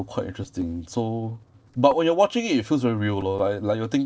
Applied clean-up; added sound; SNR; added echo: neural separator model SepFormer DNS4.